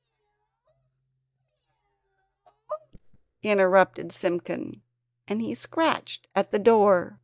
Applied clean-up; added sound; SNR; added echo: neural mask model DeepFilterNet 3.